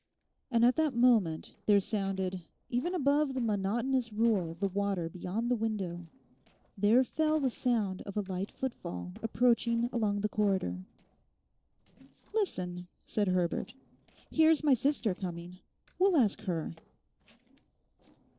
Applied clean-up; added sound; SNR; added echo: neural separator model SepFormer DNS4.